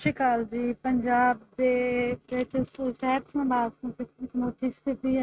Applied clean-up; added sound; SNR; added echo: neural mask model RNNoise.